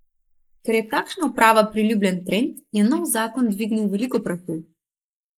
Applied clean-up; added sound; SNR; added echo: neural mask model Resemble Enhance denoiser.